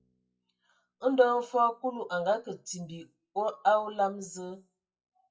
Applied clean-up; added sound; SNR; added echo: classical method WPE with log-MMSE.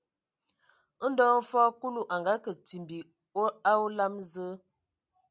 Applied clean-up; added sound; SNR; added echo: none; none; none; none.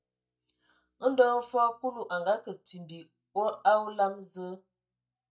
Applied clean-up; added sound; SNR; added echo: neural mask model DeepFilterNet 3.